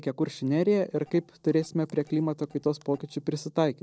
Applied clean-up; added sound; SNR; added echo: neural separator model SepFormer DNS4.